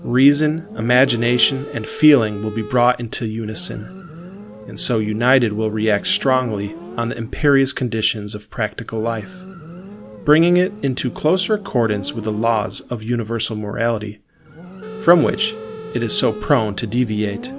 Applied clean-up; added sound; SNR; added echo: none; Motorcycle + Telephone; 15 dB; none.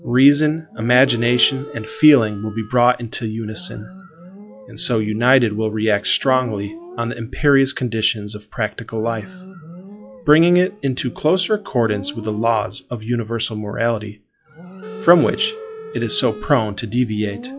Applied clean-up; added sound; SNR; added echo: classical method log-MMSE.